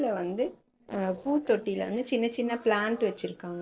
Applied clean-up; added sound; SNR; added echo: neural separator model SepFormer DNS4.